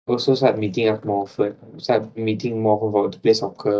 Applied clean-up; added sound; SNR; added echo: neural mask model DeepFilterNet 3.